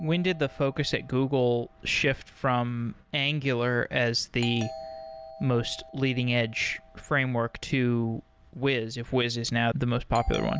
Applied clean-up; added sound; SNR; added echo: none; Doorbell; 19 dB; none.